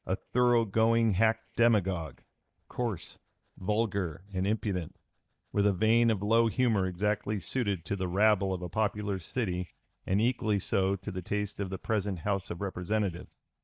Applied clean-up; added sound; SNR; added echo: neural mask model DeepFilterNet 3.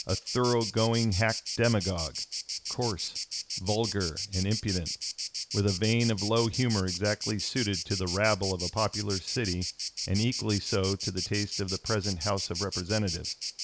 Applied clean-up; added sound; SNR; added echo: none; Insect; 6 dB; none.